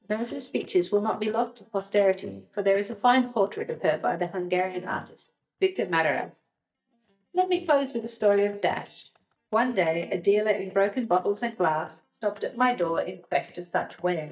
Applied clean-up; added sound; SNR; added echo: neural mask model DeepFilterNet 3.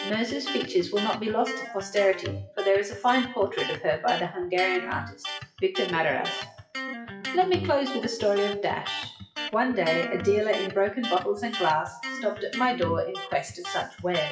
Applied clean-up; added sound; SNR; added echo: classical method WPE with log-MMSE.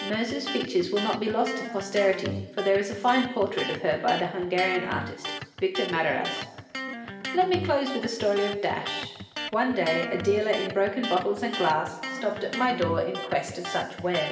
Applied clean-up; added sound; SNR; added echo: none; Electric guitar; 9 dB; reverberation time 1.1 s.